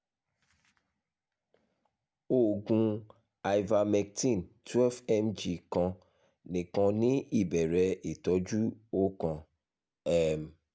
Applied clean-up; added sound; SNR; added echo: none; none; none; none.